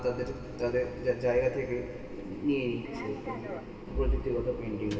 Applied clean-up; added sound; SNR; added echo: none; Sliding door; 7 dB; reverberation time 2.5 s.